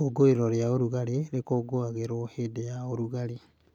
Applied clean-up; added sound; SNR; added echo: none; none; none; none.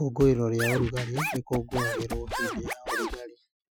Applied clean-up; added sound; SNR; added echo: classical method Wiener filter.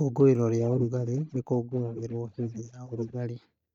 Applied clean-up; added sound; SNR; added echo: neural mask model DeepFilterNet 3.